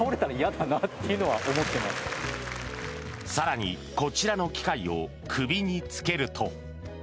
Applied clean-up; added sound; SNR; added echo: none; Applause / Crowd; 9 dB; none.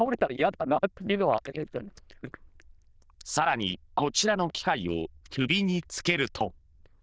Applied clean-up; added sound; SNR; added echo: neural diffusion model UNIVERSE++.